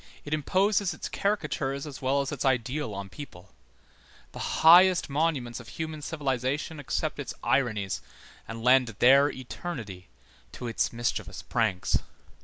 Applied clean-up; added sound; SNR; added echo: none; none; none; none.